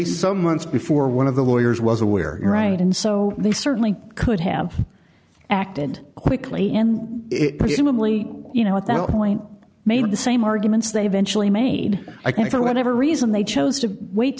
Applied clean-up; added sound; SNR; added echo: none; none; none; none.